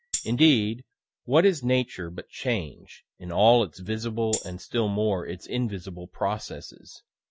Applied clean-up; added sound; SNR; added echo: none; Tambourine; 6 dB; none.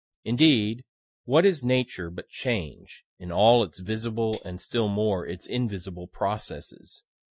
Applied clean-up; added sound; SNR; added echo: neural mask model DeepFilterNet 3.